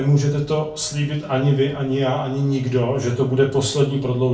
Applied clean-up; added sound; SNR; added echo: none; none; none; reverberation time 0.3 s.